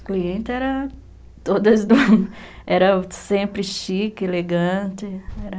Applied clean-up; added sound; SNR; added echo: none; none; none; none.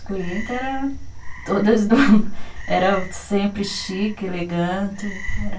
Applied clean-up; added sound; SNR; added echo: none; Frog; 20 dB; reverberation time 0.2 s.